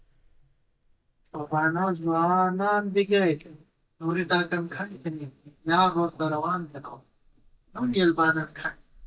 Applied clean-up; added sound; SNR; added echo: neural mask model DeepFilterNet 3.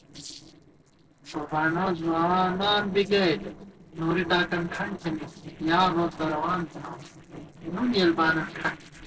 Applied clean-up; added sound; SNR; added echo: neural separator model SepFormer DNS4.